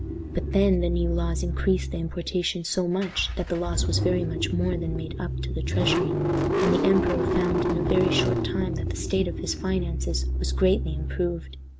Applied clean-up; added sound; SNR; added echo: none; Engine starting / Car; -1 dB; none.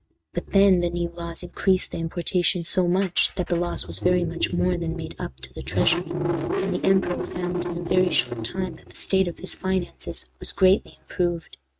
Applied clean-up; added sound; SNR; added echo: neural mask model RNNoise.